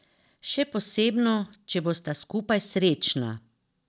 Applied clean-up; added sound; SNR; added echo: none; none; none; none.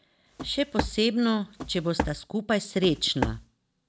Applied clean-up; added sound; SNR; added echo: none; Walk, footsteps; 6 dB; none.